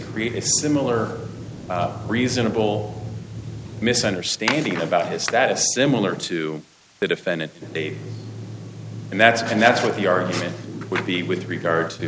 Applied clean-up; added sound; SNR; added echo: none; none; none; none.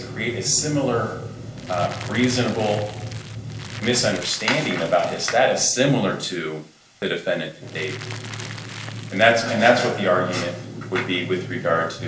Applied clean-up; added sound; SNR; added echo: none; Crackle; 15 dB; reverberation time 0.3 s.